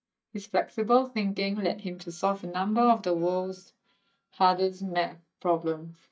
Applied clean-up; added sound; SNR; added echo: neural mask model DeepFilterNet 3.